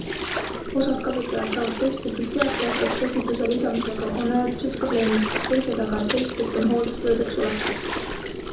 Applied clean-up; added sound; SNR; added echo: none; Gurgling; 4 dB; reverberation time 0.6 s.